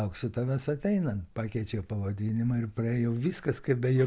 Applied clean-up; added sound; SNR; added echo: none; none; none; none.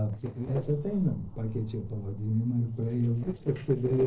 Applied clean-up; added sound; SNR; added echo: neural separator model SepFormer DNS4.